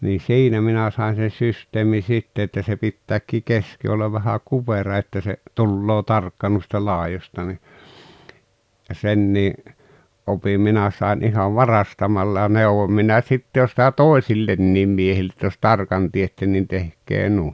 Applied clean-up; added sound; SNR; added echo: none; none; none; none.